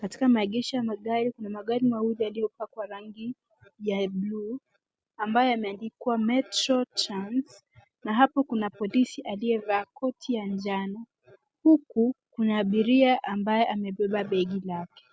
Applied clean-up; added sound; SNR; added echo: none; none; none; none.